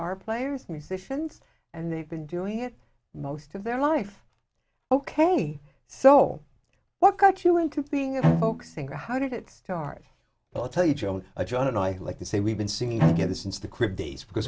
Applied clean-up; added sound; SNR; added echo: none; Bowed string instrument; 0 dB; none.